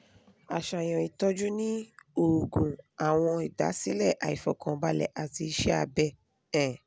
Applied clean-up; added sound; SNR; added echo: none; none; none; none.